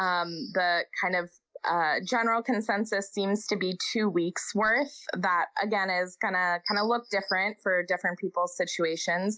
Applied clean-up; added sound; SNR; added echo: none; none; none; none.